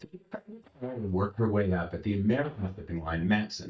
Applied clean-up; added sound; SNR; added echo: neural mask model DeepFilterNet 3.